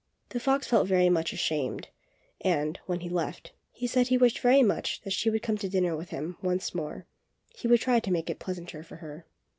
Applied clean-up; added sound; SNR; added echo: none; none; none; none.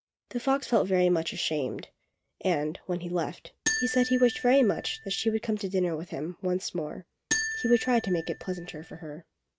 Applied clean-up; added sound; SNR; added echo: neural mask model RNNoise.